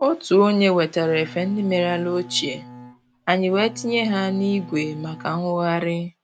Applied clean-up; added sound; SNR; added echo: none; Bowed string instrument; 19 dB; none.